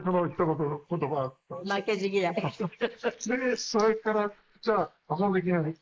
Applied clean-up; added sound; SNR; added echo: neural mask model Resemble Enhance denoiser.